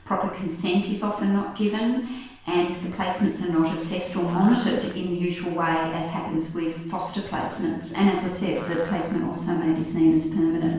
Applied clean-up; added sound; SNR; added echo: none; Fart; 17 dB; reverberation time 0.7 s.